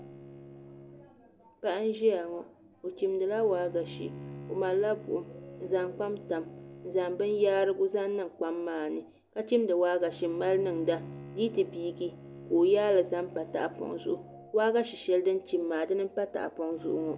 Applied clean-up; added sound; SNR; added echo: none; Bowed string instrument; 17 dB; none.